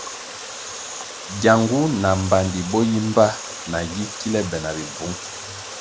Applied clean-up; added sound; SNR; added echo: none; Water; 12 dB; none.